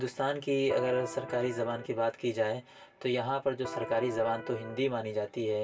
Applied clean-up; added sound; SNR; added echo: none; Electric guitar; 10 dB; reverberation time 0.1 s.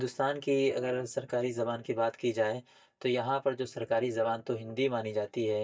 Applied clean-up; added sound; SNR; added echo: neural mask model DeepFilterNet 3.